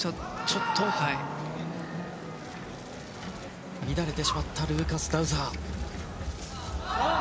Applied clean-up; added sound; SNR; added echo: none; Chatter / Car passing by / Motorcycle / Traffic noise, roadway noise / Accelerating, revving, vroom; 13 dB; none.